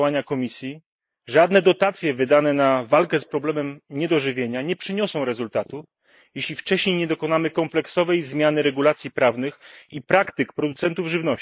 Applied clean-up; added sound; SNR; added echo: neural mask model Resemble Enhance denoiser.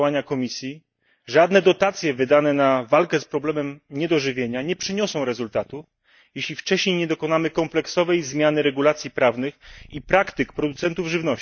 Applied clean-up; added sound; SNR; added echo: neural mask model DeepFilterNet 3.